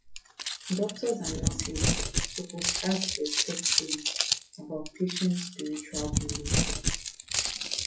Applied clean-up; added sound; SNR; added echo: classical method WPE with log-MMSE.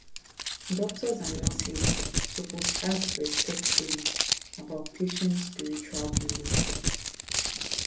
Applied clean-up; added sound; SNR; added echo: none; Crumpling, crinkling; -4 dB; reverberation time 0.3 s.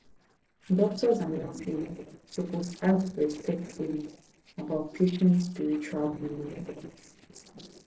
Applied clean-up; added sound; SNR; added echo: neural separator model SepFormer DNS4.